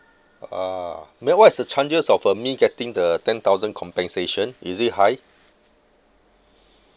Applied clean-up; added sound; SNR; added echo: none; none; none; none.